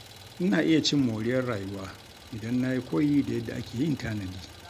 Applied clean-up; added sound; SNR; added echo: none; Idling; 19 dB; none.